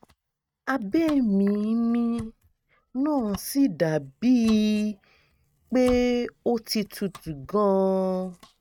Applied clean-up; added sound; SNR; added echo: neural mask model RNNoise.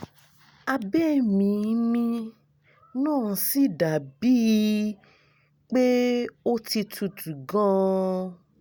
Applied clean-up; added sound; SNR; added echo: none; none; none; none.